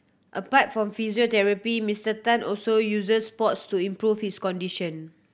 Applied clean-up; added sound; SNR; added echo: none; none; none; none.